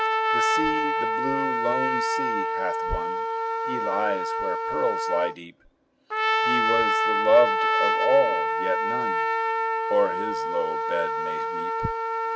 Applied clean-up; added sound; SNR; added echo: none; Trumpet; -3 dB; none.